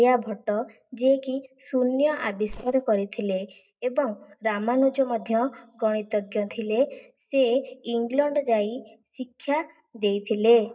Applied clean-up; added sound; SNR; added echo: neural mask model DeepFilterNet 3.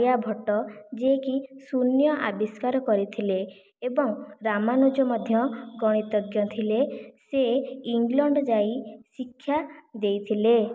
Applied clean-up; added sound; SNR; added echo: none; none; none; none.